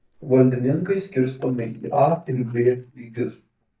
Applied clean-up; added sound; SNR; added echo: neural mask model DeepFilterNet 3.